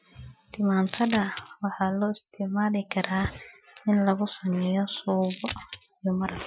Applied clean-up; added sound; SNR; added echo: classical method Wiener filter.